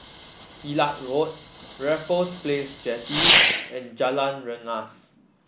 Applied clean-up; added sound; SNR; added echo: none; Fireworks; -3 dB; none.